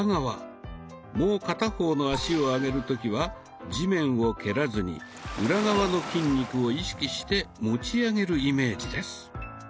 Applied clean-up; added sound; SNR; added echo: none; Waves, surf; 11 dB; none.